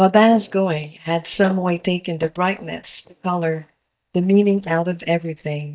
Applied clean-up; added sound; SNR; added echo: neural mask model DeepFilterNet 3.